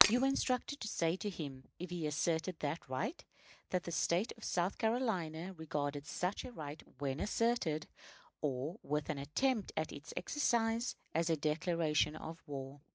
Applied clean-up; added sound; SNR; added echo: none; Shatter; -4 dB; none.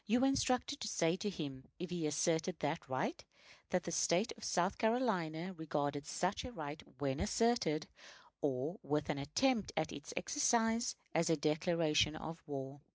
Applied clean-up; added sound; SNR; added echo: none; none; none; none.